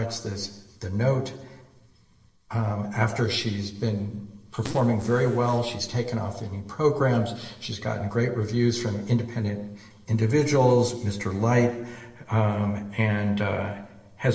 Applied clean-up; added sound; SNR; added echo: neural separator model SepFormer DNS4.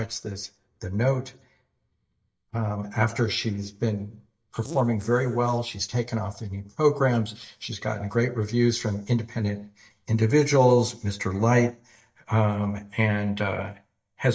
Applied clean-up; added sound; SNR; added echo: neural mask model DeepFilterNet 3.